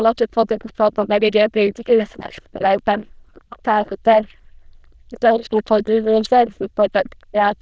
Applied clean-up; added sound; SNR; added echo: neural diffusion model UNIVERSE++.